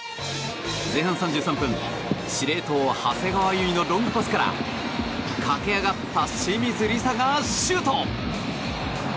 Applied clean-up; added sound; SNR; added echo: none; none; none; none.